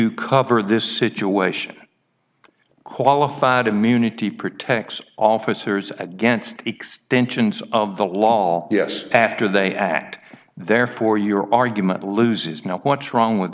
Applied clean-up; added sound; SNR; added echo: none; none; none; none.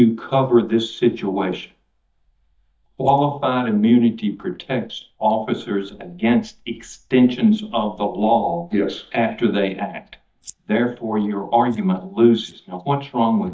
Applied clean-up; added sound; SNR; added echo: neural mask model DeepFilterNet 3.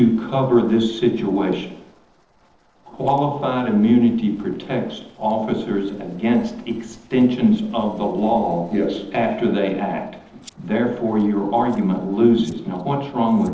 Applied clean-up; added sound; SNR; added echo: neural separator model SepFormer DNS4.